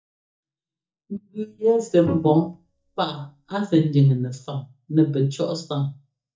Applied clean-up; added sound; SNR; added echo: neural mask model DeepFilterNet 3.